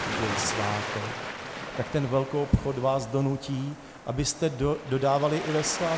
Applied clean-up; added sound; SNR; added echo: none; Waves, surf; 8 dB; none.